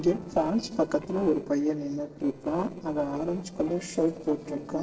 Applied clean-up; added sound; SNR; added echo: neural separator model SepFormer DNS4.